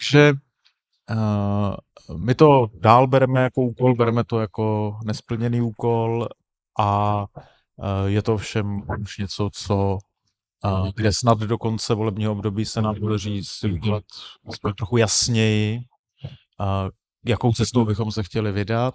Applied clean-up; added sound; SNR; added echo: neural mask model Resemble Enhance denoiser.